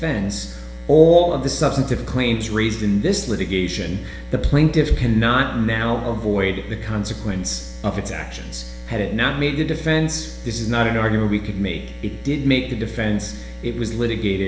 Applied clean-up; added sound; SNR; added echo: none; none; none; reverberation time 0.9 s.